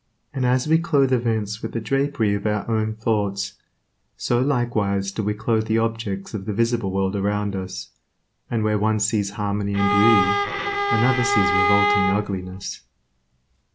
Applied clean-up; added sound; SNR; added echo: none; Bowed string instrument; -1 dB; none.